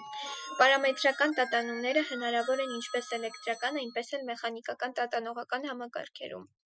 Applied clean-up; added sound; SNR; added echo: classical method Wiener filter.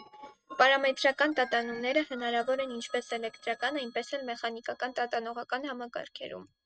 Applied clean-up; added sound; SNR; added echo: neural mask model RNNoise.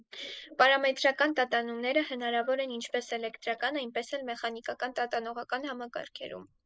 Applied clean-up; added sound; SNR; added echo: neural mask model Resemble Enhance denoiser.